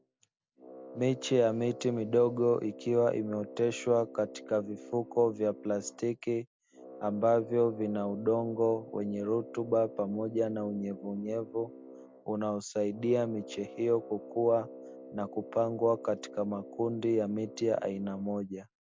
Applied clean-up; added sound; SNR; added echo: none; Brass instrument; 16 dB; none.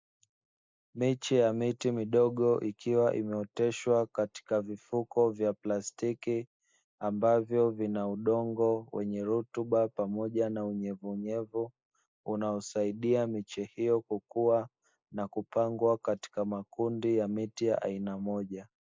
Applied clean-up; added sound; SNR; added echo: neural mask model Resemble Enhance denoiser.